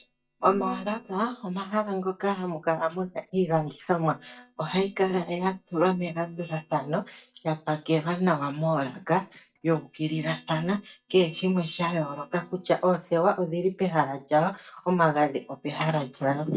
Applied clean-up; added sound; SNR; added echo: neural mask model DeepFilterNet 3.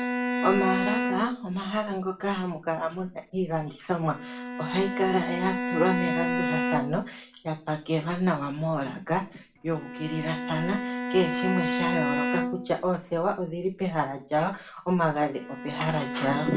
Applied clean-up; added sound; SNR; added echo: none; Bowed string instrument; 4 dB; reverberation time 0.3 s.